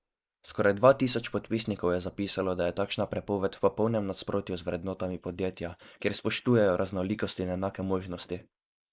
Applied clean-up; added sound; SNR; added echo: neural mask model Resemble Enhance denoiser.